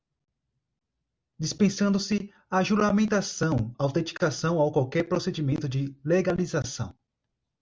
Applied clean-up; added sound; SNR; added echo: none; none; none; none.